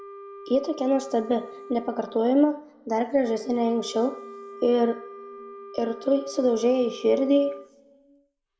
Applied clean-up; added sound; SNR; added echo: none; Wind instrument, woodwind instrument; 17 dB; reverberation time 1.0 s.